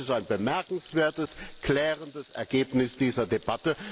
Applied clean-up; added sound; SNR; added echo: none; Frying (food); 16 dB; none.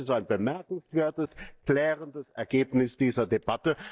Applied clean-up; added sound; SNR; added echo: neural mask model DeepFilterNet 3.